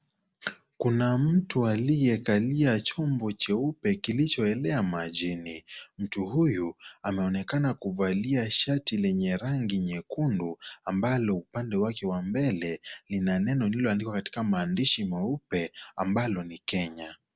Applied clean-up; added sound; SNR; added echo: none; none; none; none.